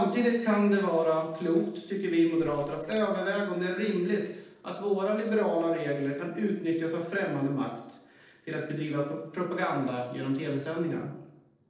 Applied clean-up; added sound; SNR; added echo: neural separator model SepFormer DNS4.